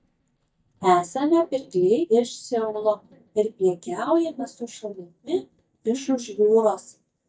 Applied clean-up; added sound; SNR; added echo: neural mask model DeepFilterNet 3.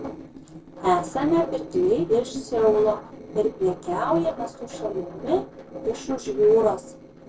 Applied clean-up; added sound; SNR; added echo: neural separator model SepFormer DNS4.